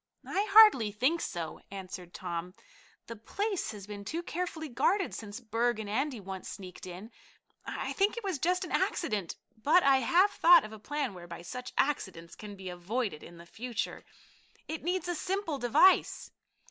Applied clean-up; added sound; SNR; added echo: none; none; none; none.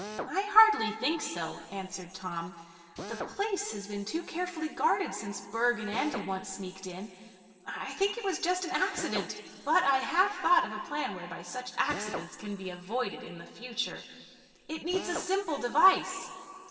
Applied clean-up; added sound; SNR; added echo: none; Drill; 15 dB; reverberation time 2.4 s.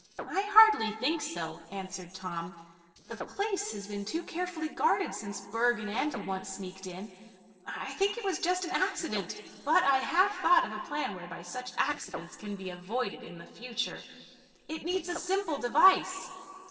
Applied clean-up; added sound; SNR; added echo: neural separator model SepFormer DNS4.